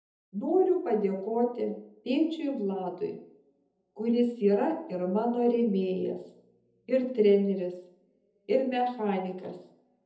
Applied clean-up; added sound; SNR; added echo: none; none; none; reverberation time 0.7 s.